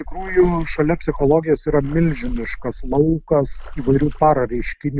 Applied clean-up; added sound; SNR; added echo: none; Water / Splash, splatter; 9 dB; none.